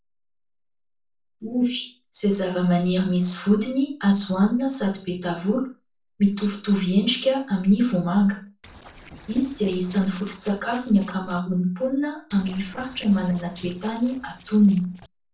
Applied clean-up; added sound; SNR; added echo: neural separator model SepFormer DNS4.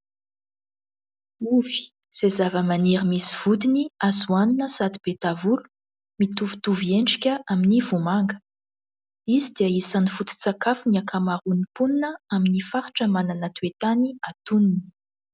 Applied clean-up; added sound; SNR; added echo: none; none; none; none.